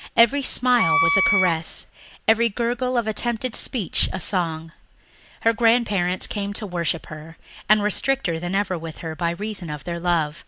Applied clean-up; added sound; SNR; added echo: none; Wind instrument, woodwind instrument; -2 dB; none.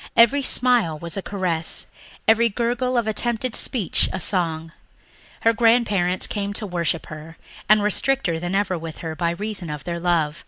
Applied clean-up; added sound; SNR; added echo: neural mask model Resemble Enhance denoiser.